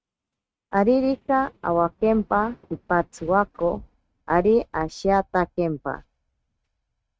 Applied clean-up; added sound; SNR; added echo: neural mask model RNNoise.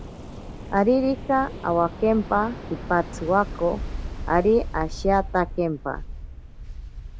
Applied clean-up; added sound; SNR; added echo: none; Waves, surf; 10 dB; none.